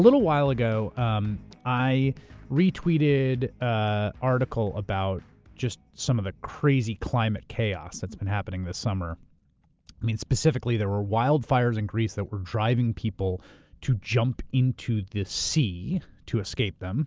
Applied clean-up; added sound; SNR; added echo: none; none; none; none.